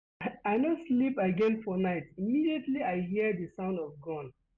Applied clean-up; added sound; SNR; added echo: none; none; none; none.